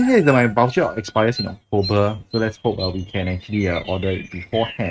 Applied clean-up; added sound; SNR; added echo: neural mask model RNNoise.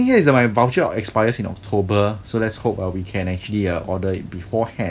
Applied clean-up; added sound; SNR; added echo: none; none; none; none.